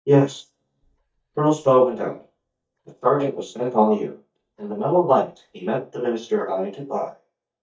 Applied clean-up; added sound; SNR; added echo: neural mask model DeepFilterNet 3.